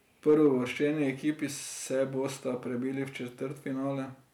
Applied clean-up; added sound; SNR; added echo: none; none; none; none.